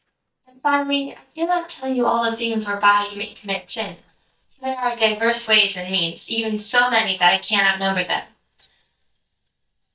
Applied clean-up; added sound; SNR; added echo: neural mask model DeepFilterNet 3.